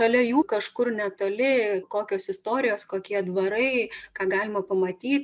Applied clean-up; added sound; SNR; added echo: none; none; none; none.